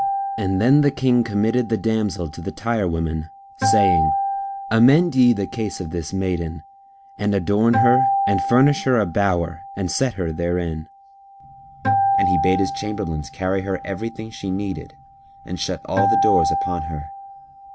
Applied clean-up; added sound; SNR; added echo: none; Acoustic guitar; 4 dB; none.